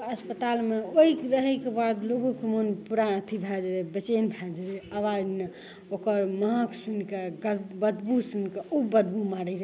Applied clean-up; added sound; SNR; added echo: none; none; none; none.